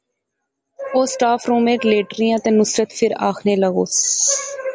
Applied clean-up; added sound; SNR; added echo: none; none; none; none.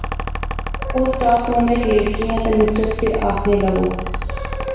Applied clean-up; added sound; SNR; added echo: none; Mechanical fan; 5 dB; reverberation time 1.1 s.